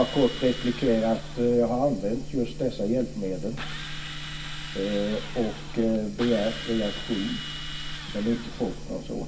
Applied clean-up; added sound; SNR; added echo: none; Drill; 13 dB; reverberation time 0.2 s.